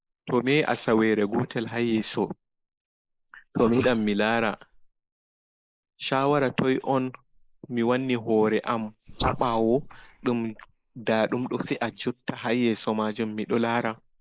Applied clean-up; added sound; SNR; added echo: neural mask model Resemble Enhance denoiser.